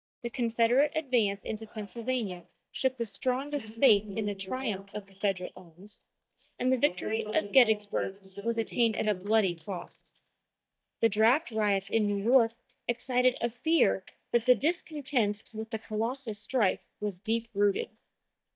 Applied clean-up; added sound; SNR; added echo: neural mask model DeepFilterNet 3.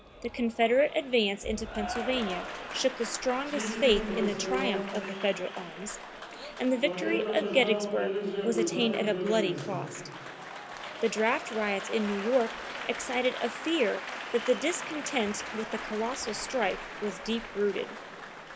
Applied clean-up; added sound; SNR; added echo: none; Applause; 6 dB; none.